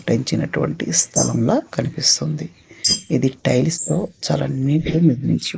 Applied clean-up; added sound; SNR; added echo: neural mask model Resemble Enhance denoiser.